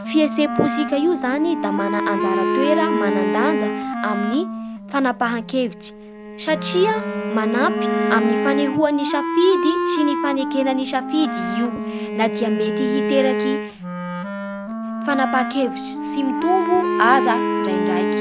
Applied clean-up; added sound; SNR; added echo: none; Bowed string instrument + Wind instrument, woodwind instrument; 1 dB; none.